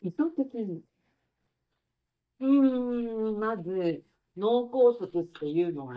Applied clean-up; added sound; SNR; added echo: neural mask model DeepFilterNet 3.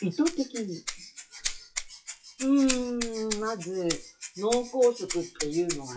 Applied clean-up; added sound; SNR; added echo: classical method WPE with log-MMSE.